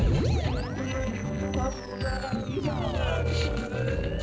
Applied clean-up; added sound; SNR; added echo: neural separator model SepFormer DNS4.